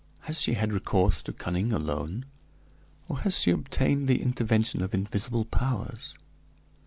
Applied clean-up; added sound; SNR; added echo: none; none; none; none.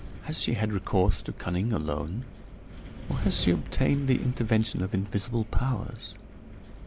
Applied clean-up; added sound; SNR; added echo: none; Wind; 11 dB; none.